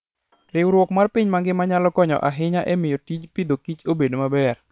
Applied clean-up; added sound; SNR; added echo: neural separator model SepFormer WHAM!.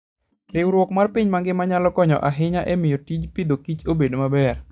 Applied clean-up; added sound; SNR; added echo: neural mask model DeepFilterNet 3.